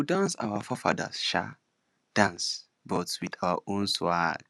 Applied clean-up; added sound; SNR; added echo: none; none; none; none.